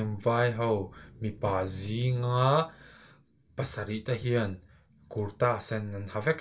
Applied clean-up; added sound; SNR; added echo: none; none; none; reverberation time 0.2 s.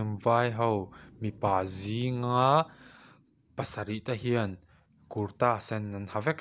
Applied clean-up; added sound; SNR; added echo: none; none; none; none.